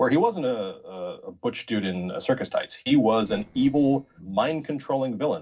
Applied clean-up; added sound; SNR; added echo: neural separator model SepFormer DNS4.